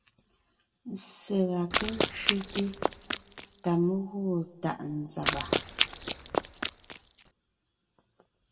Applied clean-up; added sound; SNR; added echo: none; Run; 1 dB; reverberation time 1.2 s.